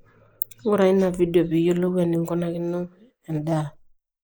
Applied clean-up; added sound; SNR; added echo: neural mask model Resemble Enhance denoiser.